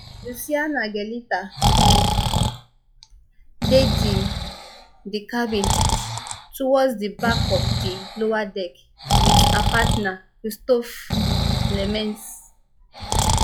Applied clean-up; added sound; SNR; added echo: classical method log-MMSE.